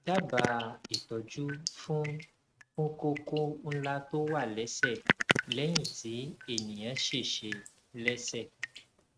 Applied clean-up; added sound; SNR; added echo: neural mask model RNNoise.